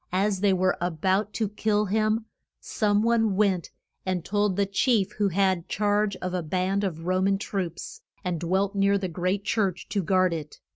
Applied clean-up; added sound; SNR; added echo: none; none; none; none.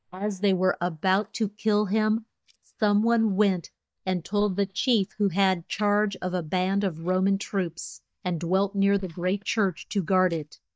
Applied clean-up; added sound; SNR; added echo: neural mask model DeepFilterNet 3.